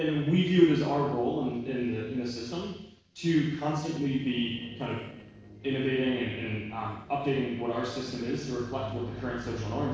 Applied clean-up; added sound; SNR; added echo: neural separator model SepFormer DNS4.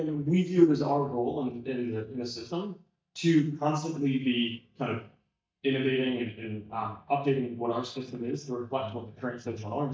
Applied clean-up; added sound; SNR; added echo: neural mask model DeepFilterNet 3.